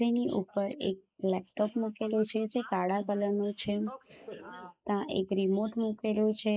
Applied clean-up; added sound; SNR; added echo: neural mask model Resemble Enhance denoiser.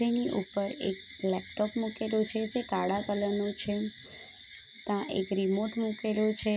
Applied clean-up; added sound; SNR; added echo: none; none; none; none.